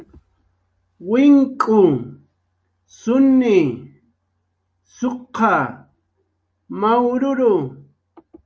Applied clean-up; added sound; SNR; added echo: none; none; none; none.